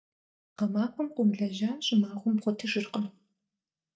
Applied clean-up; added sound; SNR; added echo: neural mask model DeepFilterNet 3.